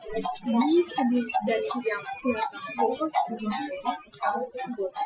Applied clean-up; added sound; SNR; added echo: classical method Wiener filter.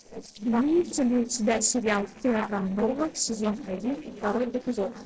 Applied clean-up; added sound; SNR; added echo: neural separator model SepFormer DNS4.